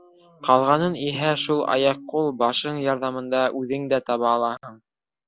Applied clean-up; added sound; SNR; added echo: none; none; none; none.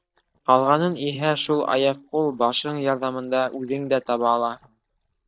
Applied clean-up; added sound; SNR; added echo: neural mask model DeepFilterNet 3.